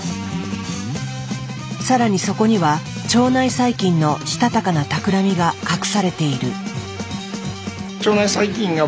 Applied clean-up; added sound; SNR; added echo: none; none; none; none.